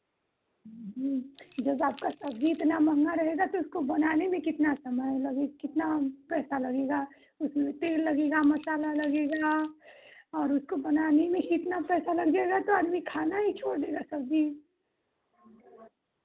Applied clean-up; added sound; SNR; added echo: none; Rattle / Keys jangling; 18 dB; none.